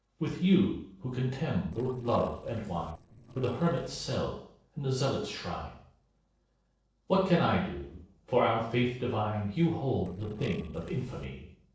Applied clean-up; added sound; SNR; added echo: neural separator model SepFormer DNS4.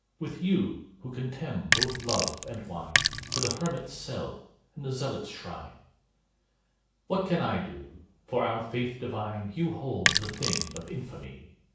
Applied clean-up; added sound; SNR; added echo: none; Sink (filling or washing); -3 dB; reverberation time 0.7 s.